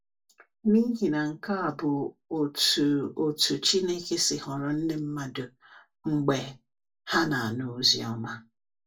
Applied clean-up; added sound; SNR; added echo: none; none; none; reverberation time 0.1 s.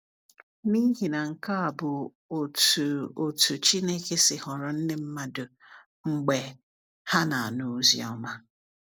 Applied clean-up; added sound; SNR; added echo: none; none; none; none.